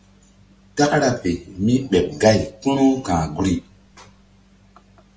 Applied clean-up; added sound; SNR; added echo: none; none; none; none.